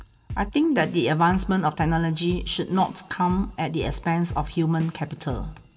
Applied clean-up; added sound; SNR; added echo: none; Drum / Drum kit; 12 dB; reverberation time 0.3 s.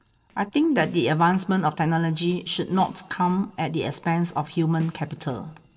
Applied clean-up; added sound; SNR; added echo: neural separator model SepFormer DNS4.